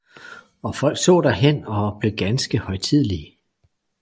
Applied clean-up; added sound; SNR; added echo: none; none; none; none.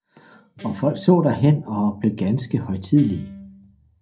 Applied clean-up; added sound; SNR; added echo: none; Guitar; 19 dB; reverberation time 0.2 s.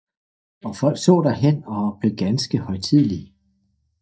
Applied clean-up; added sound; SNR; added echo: neural mask model DeepFilterNet 3.